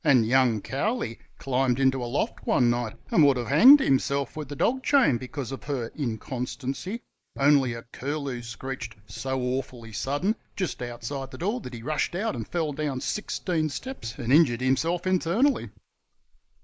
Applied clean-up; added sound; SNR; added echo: neural mask model Resemble Enhance denoiser.